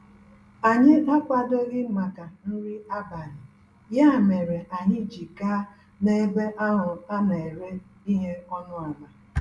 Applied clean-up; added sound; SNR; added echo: none; none; none; none.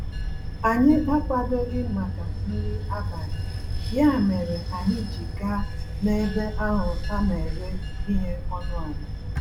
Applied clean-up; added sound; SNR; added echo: none; Bell / Train; 2 dB; none.